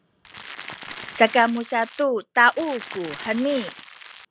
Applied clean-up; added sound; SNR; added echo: none; Crackle; 14 dB; none.